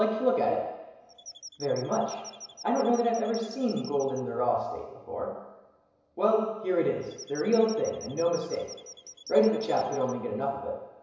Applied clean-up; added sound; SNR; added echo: none; Squeak / Chirp, tweet; 18 dB; reverberation time 1.0 s.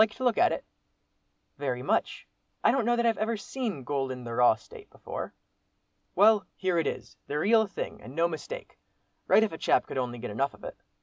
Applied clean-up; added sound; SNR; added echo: none; none; none; none.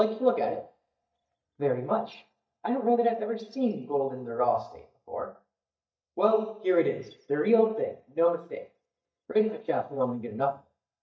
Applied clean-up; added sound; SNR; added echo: neural mask model DeepFilterNet 3.